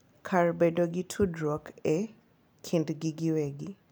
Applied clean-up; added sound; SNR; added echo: none; none; none; none.